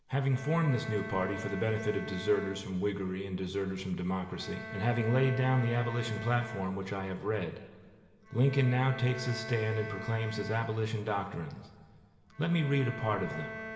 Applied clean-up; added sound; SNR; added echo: none; Bowed string instrument; 12 dB; reverberation time 2.0 s.